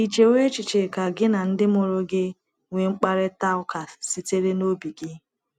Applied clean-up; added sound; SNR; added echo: none; none; none; none.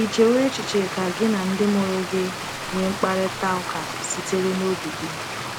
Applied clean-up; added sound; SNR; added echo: none; Stream; 7 dB; none.